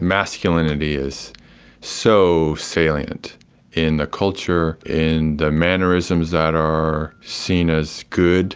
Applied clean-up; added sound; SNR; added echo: none; none; none; none.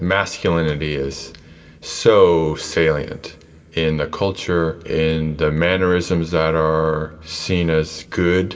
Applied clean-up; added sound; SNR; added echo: none; none; none; reverberation time 2.8 s.